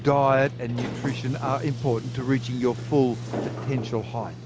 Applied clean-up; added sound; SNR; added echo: none; Sliding door; 8 dB; none.